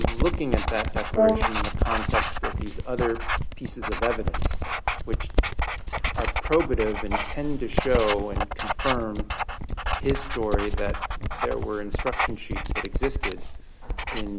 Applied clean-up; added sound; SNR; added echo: none; Brass instrument + Writing; -4 dB; none.